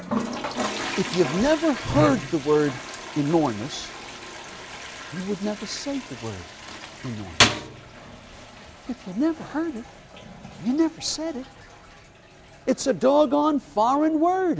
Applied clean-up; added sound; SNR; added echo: none; Toilet flush; 7 dB; none.